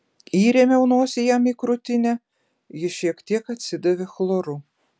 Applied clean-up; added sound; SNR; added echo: none; none; none; none.